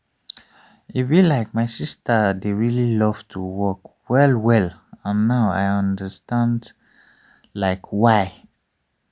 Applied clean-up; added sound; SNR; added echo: none; none; none; none.